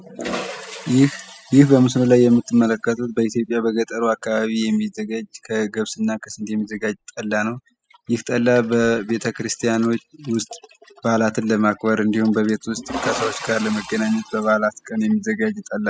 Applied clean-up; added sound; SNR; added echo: classical method spectral subtraction.